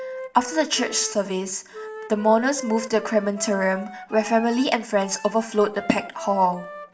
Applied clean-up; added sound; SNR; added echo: none; Wind instrument, woodwind instrument; 14 dB; reverberation time 0.4 s.